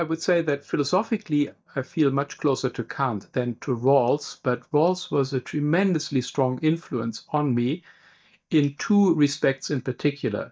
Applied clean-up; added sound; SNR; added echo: neural mask model DeepFilterNet 3.